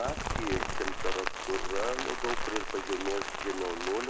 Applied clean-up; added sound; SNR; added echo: none; Rain; -2 dB; none.